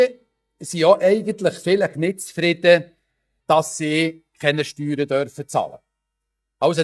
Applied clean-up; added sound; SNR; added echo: neural mask model DeepFilterNet 3.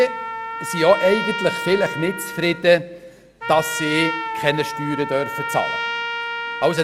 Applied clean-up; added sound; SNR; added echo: none; Trumpet; 6 dB; none.